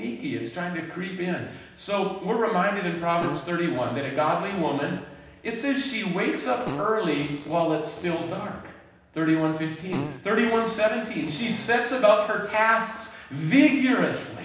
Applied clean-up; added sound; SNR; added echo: none; Fart; 15 dB; reverberation time 0.9 s.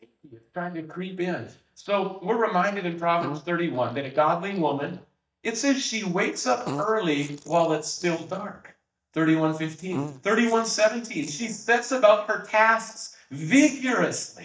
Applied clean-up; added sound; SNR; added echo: neural mask model DeepFilterNet 3.